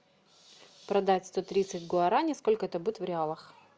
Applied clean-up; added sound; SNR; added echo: none; none; none; none.